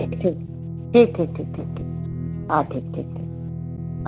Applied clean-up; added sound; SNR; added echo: none; Guitar; 5 dB; none.